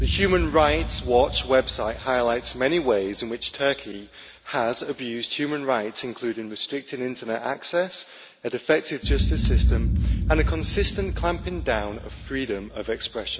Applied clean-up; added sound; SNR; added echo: none; Boom; 4 dB; none.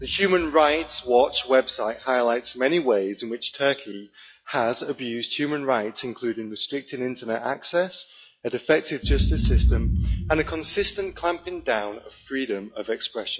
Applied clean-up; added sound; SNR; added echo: classical method log-MMSE.